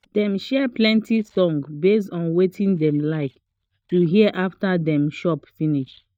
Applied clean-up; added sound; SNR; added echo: neural mask model DeepFilterNet 3.